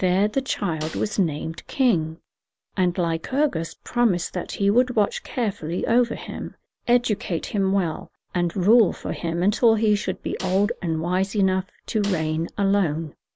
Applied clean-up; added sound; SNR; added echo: none; Snare drum; 19 dB; none.